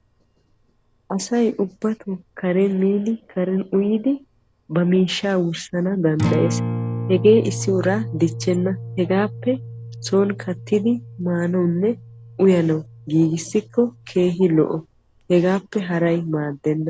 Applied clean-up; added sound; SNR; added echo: none; Acoustic guitar; 11 dB; none.